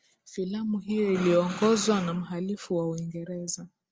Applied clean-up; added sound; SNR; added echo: none; none; none; none.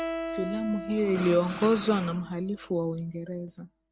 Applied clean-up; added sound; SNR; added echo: none; Acoustic guitar; 11 dB; none.